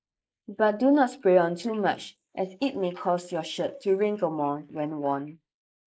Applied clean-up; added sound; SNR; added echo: neural mask model Resemble Enhance denoiser.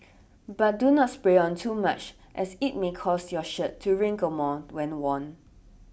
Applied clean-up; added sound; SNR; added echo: none; none; none; none.